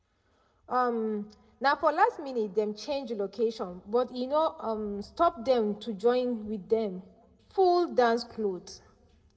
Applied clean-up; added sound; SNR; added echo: none; none; none; reverberation time 0.5 s.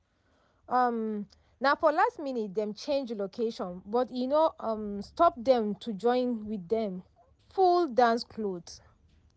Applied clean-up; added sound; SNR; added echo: none; none; none; none.